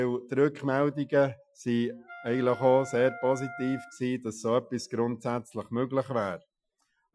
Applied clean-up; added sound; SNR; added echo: classical method Wiener filter.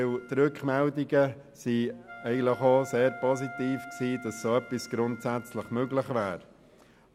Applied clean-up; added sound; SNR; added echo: none; Wind instrument, woodwind instrument; 18 dB; none.